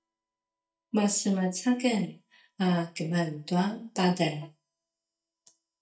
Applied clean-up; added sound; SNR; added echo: neural mask model DeepFilterNet 3.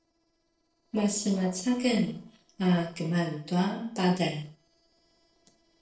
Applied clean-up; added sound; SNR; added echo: neural separator model SepFormer DNS4.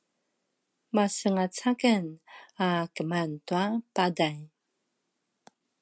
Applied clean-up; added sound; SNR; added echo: none; none; none; none.